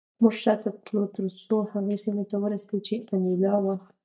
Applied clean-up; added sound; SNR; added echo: neural mask model DeepFilterNet 3.